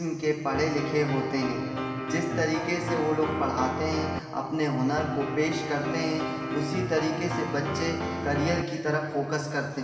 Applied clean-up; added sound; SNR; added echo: none; Piano; 4 dB; reverberation time 2.7 s.